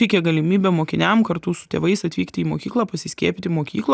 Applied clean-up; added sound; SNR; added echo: none; none; none; none.